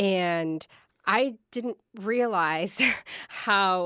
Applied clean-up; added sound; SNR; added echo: none; none; none; none.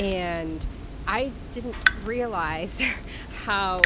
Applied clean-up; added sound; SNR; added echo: none; Drip / Water tap, faucet; 1 dB; none.